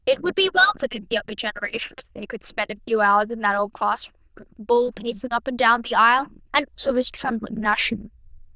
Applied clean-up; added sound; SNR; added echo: neural diffusion model UNIVERSE++.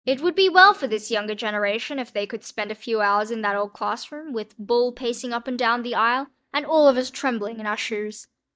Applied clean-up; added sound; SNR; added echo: neural mask model DeepFilterNet 3.